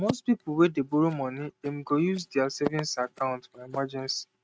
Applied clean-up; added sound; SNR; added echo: neural mask model RNNoise.